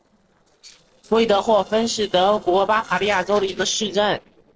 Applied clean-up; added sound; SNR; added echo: neural separator model SepFormer DNS4.